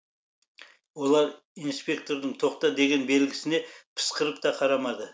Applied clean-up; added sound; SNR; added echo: none; none; none; none.